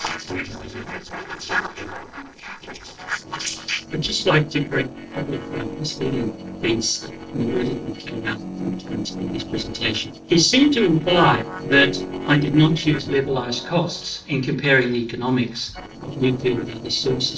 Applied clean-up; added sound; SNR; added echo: neural separator model SepFormer DNS4.